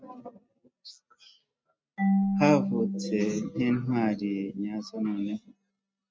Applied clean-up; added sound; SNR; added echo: neural mask model RNNoise.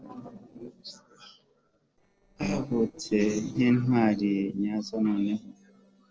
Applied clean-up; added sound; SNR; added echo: neural separator model SepFormer DNS4.